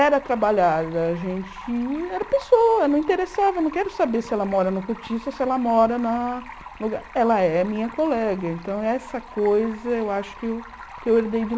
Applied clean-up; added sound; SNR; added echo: none; Stream; 18 dB; none.